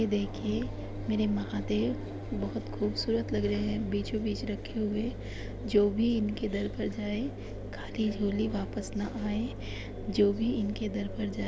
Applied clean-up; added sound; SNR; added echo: none; Engine; 7 dB; none.